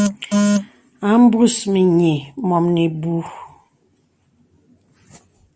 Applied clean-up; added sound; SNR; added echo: none; none; none; none.